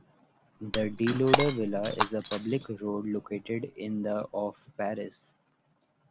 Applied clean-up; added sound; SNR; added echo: none; Shatter; 0 dB; none.